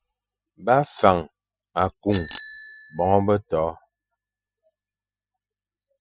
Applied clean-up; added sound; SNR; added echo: classical method spectral subtraction.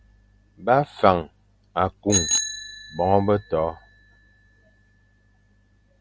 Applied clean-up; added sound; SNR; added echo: none; Bicycle bell; 8 dB; none.